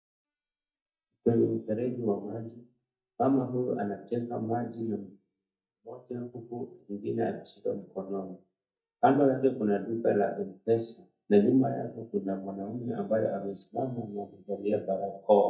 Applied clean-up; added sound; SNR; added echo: neural mask model DeepFilterNet 3.